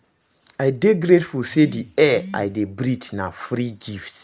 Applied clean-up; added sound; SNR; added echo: none; none; none; none.